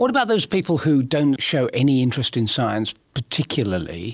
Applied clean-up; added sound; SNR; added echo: none; none; none; none.